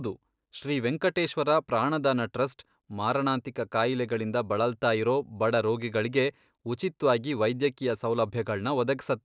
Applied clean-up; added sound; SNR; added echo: none; none; none; none.